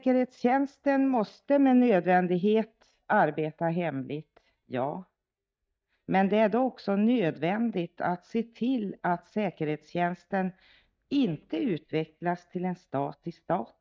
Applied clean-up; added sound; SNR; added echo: neural mask model DeepFilterNet 3.